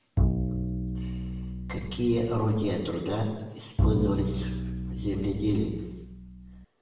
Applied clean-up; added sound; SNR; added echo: none; Bowed string instrument; 0 dB; reverberation time 1.0 s.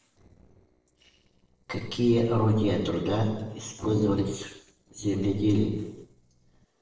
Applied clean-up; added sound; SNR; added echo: neural separator model SepFormer DNS4.